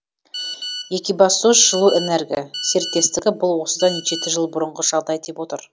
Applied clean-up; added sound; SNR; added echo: none; Telephone; 12 dB; none.